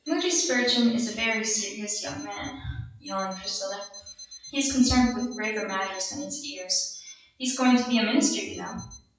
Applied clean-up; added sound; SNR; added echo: classical method WPE with log-MMSE.